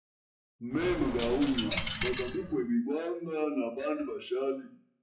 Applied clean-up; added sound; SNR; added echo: classical method WPE with log-MMSE.